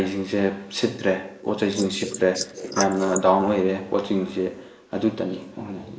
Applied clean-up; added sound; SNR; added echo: neural mask model Resemble Enhance denoiser.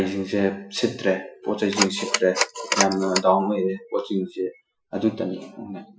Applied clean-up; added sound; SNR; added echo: classical method Wiener filter.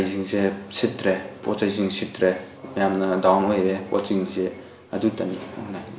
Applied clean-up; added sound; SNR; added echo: none; none; none; none.